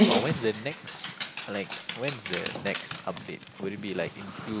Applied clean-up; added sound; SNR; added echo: none; Dog; -2 dB; none.